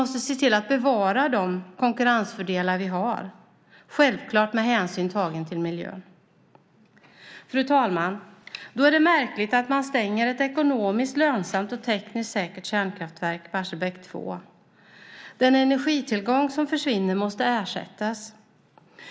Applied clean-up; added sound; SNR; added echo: none; none; none; none.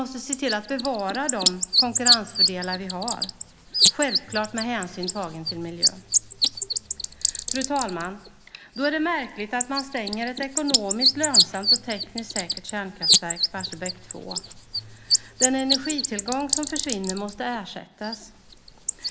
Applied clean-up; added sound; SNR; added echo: none; Bird; -4 dB; none.